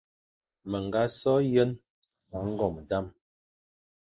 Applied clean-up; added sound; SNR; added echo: neural mask model Resemble Enhance denoiser.